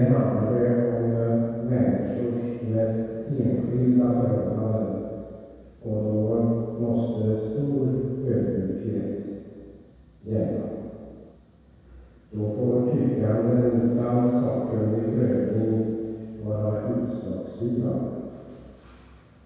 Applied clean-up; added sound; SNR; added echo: none; none; none; reverberation time 2.0 s.